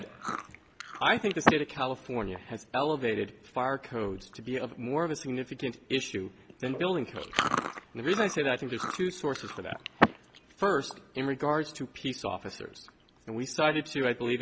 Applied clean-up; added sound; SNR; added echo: none; Chewing, mastication; 5 dB; none.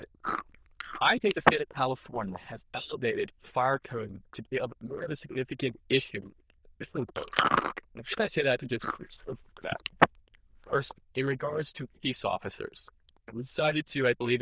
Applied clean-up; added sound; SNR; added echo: neural diffusion model UNIVERSE++.